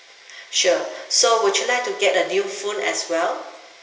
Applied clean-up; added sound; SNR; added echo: none; none; none; reverberation time 1.4 s.